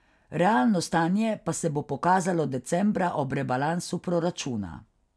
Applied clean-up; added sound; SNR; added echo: none; none; none; none.